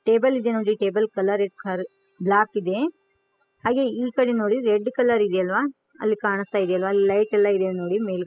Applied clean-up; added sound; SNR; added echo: classical method spectral subtraction.